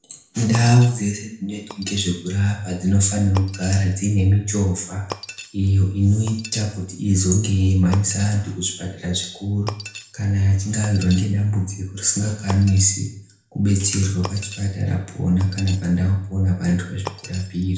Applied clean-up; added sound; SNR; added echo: none; Shatter; 19 dB; reverberation time 0.5 s.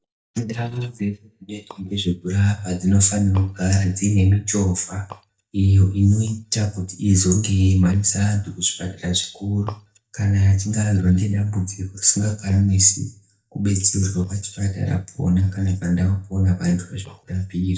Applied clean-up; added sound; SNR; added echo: neural mask model DeepFilterNet 3.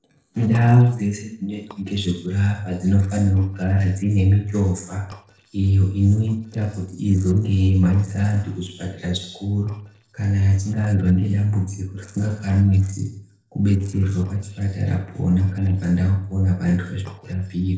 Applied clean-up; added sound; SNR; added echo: neural separator model SepFormer DNS4.